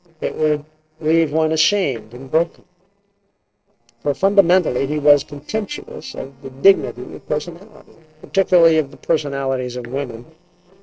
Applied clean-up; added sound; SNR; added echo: neural separator model SepFormer DNS4.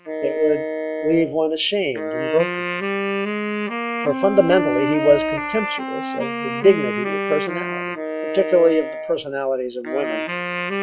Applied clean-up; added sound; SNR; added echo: classical method log-MMSE.